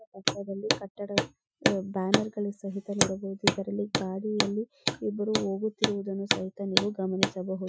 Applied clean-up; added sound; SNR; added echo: classical method Wiener filter.